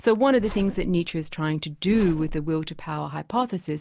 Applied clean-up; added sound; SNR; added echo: none; Zipper (clothing); 13 dB; none.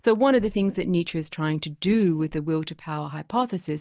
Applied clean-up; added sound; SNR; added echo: neural mask model DeepFilterNet 3.